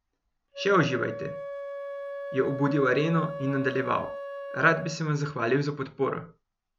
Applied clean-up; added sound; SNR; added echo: none; Wind instrument, woodwind instrument; 10 dB; none.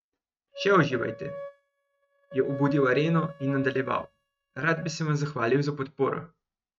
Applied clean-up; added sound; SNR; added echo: neural mask model RNNoise.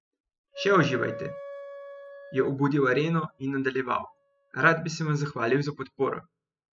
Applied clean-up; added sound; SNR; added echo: classical method spectral subtraction.